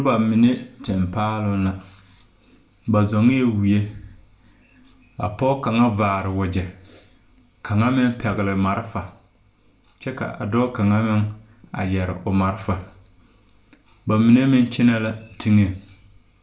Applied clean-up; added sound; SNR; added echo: none; none; none; reverberation time 0.4 s.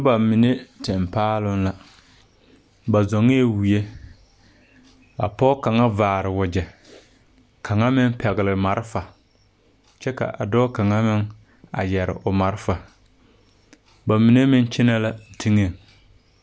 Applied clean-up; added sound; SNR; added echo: none; none; none; none.